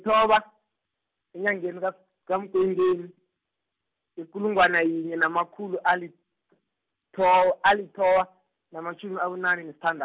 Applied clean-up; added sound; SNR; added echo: none; none; none; none.